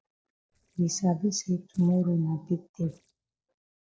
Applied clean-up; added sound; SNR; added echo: neural separator model SepFormer DNS4.